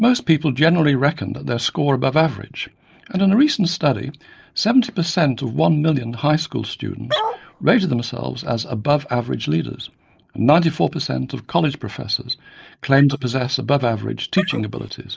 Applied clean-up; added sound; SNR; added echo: neural mask model Resemble Enhance denoiser.